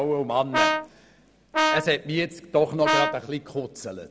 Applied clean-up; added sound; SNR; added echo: none; Brass instrument; -1 dB; none.